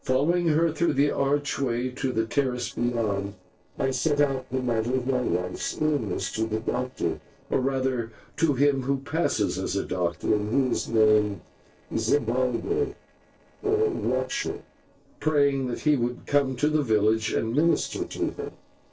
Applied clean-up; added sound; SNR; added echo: neural separator model SepFormer DNS4.